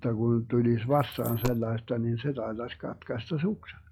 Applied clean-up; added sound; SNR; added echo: classical method log-MMSE.